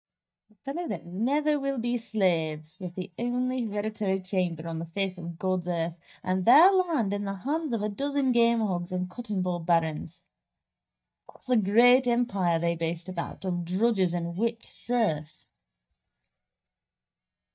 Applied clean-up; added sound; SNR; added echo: neural mask model DeepFilterNet 3.